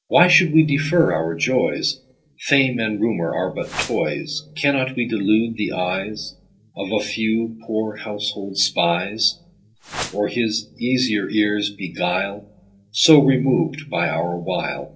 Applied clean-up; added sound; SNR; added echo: neural separator model SepFormer DNS4.